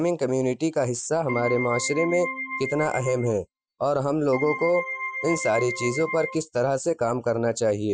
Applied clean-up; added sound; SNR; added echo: classical method Wiener filter.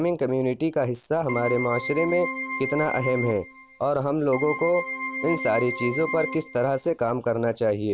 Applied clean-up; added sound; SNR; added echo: none; Keyboard (musical); 7 dB; none.